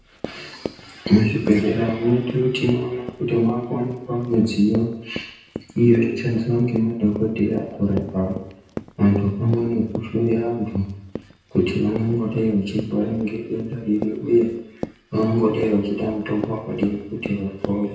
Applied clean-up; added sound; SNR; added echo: none; Run; 14 dB; reverberation time 0.9 s.